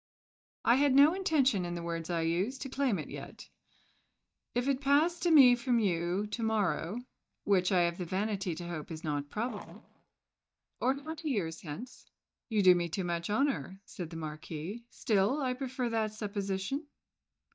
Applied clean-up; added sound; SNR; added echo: neural mask model DeepFilterNet 3.